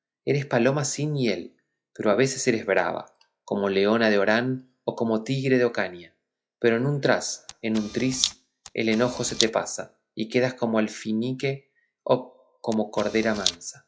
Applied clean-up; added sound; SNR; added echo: classical method log-MMSE.